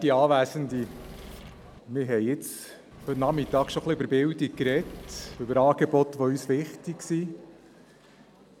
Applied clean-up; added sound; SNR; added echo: none; Engine / Mechanisms; 17 dB; none.